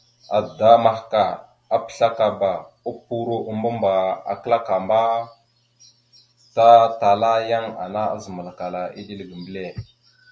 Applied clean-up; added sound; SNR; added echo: none; none; none; none.